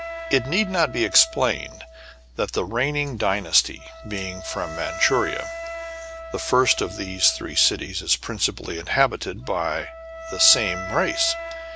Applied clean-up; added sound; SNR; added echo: none; Wind instrument, woodwind instrument; 12 dB; none.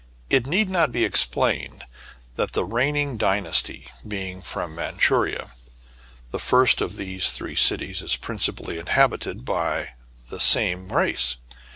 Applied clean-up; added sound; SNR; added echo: none; none; none; none.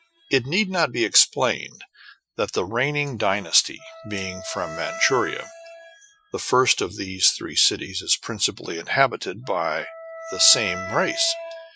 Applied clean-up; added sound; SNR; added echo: classical method Wiener filter.